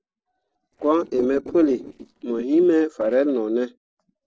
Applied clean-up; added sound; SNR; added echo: neural separator model SepFormer DNS4.